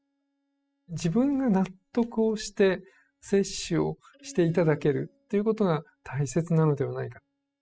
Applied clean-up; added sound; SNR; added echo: classical method spectral subtraction.